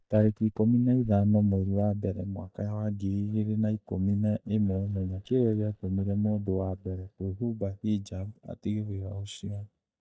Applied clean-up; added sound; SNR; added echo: neural mask model DeepFilterNet 3.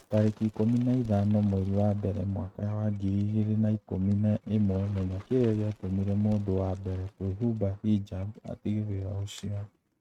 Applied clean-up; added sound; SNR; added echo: neural mask model RNNoise.